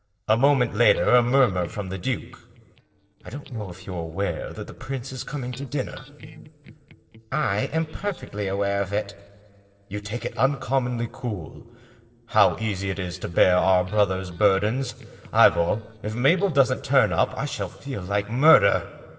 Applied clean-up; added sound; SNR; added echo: neural separator model SepFormer DNS4.